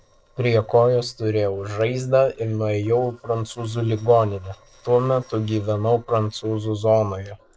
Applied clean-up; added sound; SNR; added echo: neural separator model SepFormer DNS4.